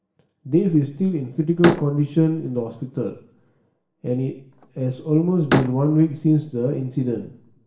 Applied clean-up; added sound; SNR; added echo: none; Slam; 9 dB; reverberation time 0.6 s.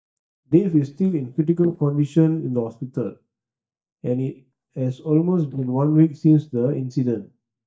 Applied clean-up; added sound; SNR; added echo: neural mask model DeepFilterNet 3.